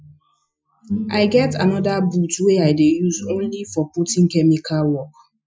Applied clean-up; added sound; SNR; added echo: classical method Wiener filter.